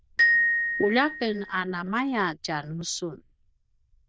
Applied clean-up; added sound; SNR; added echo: neural diffusion model UNIVERSE++.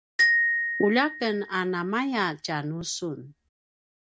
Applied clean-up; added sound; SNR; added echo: none; Glockenspiel; 0 dB; none.